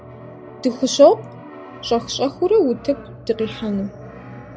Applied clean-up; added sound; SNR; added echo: none; Brass instrument + Organ; 17 dB; none.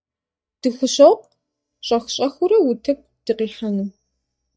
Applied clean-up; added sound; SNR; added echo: neural mask model DeepFilterNet 3.